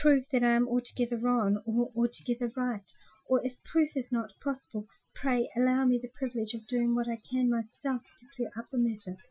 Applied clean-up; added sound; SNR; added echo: classical method Wiener filter.